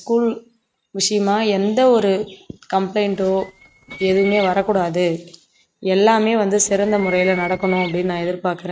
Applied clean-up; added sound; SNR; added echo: neural mask model RNNoise.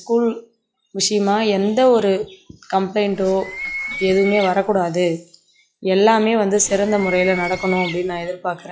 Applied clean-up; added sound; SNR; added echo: classical method log-MMSE.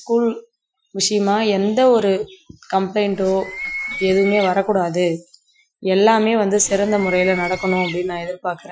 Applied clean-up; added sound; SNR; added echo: classical method Wiener filter.